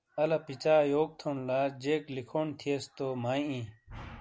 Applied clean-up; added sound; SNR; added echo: none; none; none; none.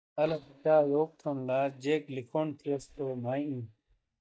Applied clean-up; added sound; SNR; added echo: neural mask model DeepFilterNet 3.